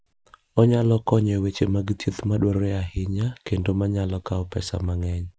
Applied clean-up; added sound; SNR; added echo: none; none; none; none.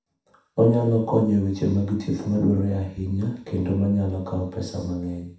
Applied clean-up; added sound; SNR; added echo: none; none; none; reverberation time 0.7 s.